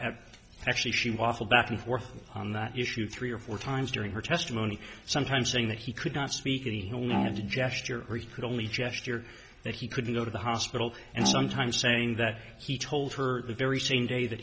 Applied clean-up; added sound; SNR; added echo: none; Bowed string instrument; 8 dB; none.